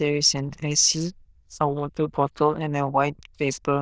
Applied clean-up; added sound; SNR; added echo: neural diffusion model UNIVERSE++.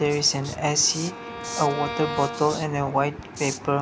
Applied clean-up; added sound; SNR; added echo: none; Bowed string instrument + Writing; 10 dB; none.